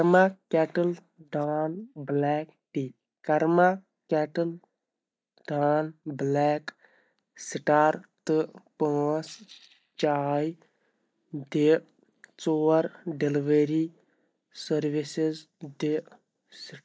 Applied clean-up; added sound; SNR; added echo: neural mask model DeepFilterNet 3.